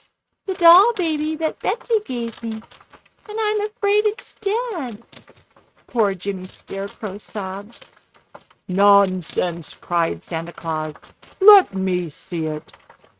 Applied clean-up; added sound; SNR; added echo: neural mask model RNNoise.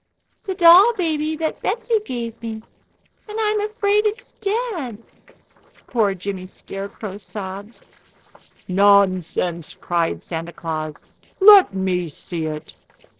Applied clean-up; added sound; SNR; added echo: neural separator model SepFormer DNS4.